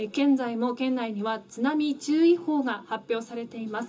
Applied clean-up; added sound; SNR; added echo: none; none; none; reverberation time 0.2 s.